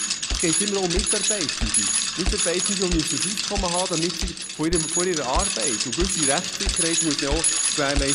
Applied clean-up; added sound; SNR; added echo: none; Bicycle; -3 dB; none.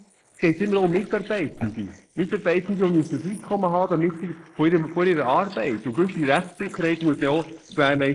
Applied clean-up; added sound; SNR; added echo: neural mask model Resemble Enhance denoiser.